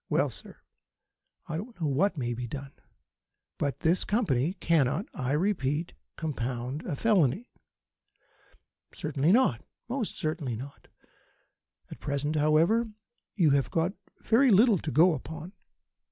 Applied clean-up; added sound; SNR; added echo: none; none; none; none.